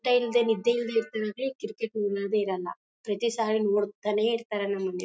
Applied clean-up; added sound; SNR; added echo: none; none; none; none.